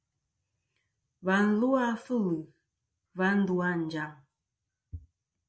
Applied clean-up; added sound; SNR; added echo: none; none; none; none.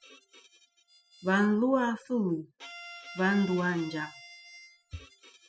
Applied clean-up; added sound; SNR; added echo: classical method spectral subtraction.